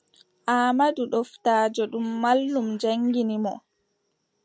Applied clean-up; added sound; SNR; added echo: none; none; none; none.